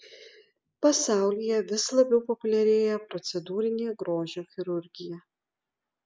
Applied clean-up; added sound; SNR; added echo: none; none; none; none.